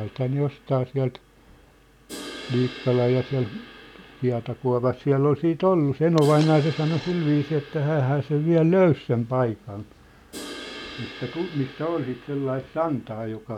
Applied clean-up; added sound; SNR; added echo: none; Crash cymbal + Coin (dropping); 18 dB; none.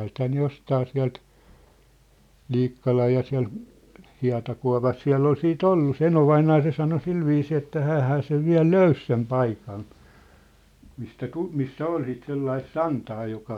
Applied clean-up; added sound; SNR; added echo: none; none; none; none.